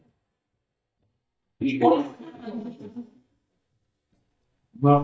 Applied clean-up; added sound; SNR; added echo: neural mask model DeepFilterNet 3.